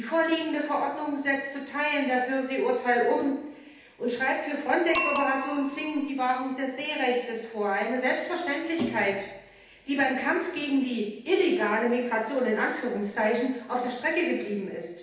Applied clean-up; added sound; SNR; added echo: none; Bicycle bell; 3 dB; reverberation time 0.8 s.